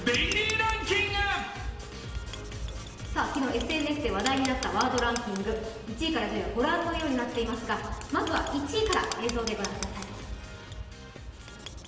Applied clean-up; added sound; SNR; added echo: none; Writing; 13 dB; reverberation time 1.0 s.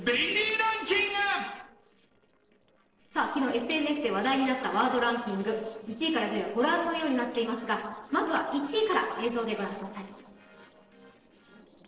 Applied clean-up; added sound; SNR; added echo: neural separator model SepFormer DNS4.